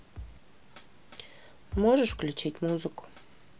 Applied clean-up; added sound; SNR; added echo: none; Drum kit; 15 dB; none.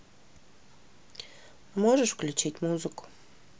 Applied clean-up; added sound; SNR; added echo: none; none; none; none.